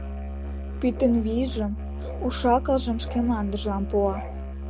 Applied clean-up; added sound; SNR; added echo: none; Musical instrument; 6 dB; none.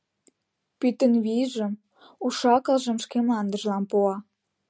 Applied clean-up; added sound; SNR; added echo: none; none; none; none.